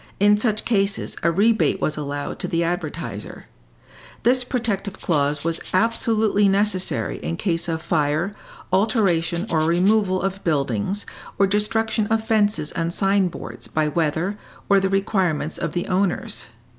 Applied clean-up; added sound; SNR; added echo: none; Rattle (instrument); 5 dB; none.